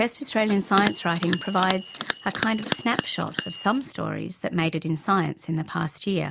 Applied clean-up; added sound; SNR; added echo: none; Bell; 5 dB; none.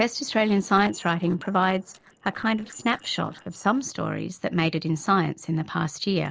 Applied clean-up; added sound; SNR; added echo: neural separator model SepFormer DNS4.